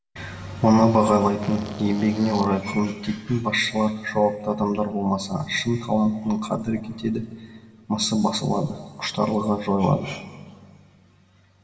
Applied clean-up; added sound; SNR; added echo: none; Fart; 15 dB; reverberation time 2.0 s.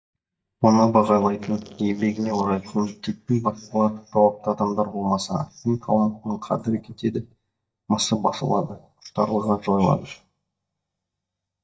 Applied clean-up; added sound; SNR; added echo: neural mask model DeepFilterNet 3.